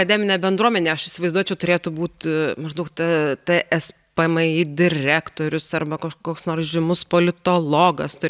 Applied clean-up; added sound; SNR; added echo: none; none; none; none.